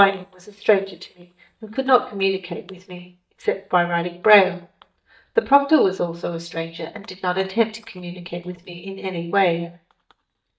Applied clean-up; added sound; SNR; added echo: neural mask model DeepFilterNet 3.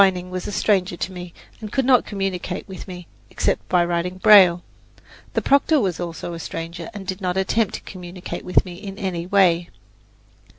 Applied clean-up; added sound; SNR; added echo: none; none; none; none.